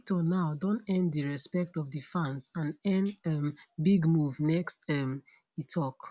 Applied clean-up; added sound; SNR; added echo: none; Tambourine; 12 dB; none.